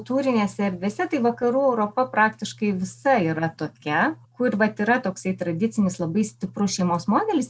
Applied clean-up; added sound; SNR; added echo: none; none; none; none.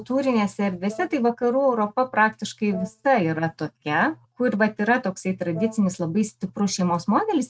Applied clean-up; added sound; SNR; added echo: neural mask model RNNoise.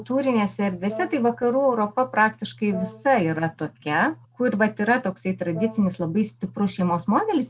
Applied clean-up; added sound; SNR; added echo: none; Brass instrument; 18 dB; none.